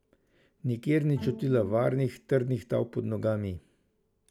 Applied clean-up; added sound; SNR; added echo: none; Bowed string instrument; 15 dB; none.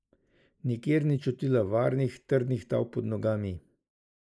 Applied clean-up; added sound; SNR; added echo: neural mask model Resemble Enhance denoiser.